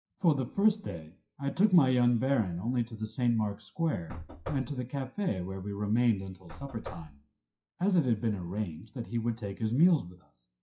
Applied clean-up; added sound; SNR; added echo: classical method WPE with log-MMSE.